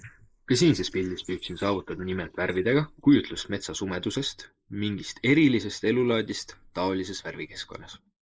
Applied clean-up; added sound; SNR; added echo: neural mask model Resemble Enhance denoiser.